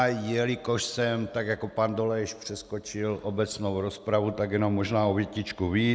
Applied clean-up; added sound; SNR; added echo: none; none; none; none.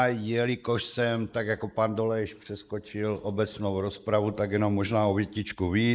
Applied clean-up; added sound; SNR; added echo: neural mask model Resemble Enhance denoiser.